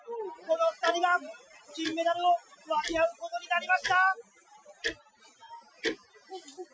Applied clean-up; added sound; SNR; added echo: classical method Wiener filter.